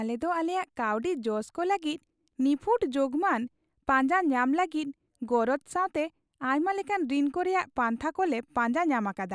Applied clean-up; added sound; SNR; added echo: none; none; none; none.